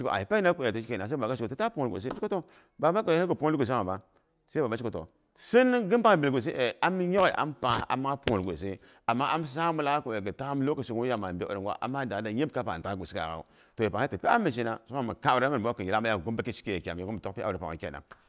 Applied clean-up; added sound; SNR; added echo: none; none; none; none.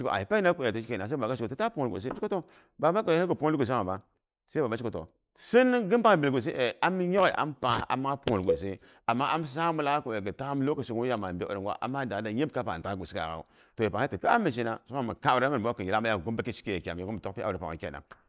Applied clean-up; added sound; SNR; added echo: neural mask model Resemble Enhance denoiser.